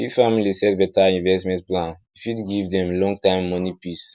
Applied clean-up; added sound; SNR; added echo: none; none; none; none.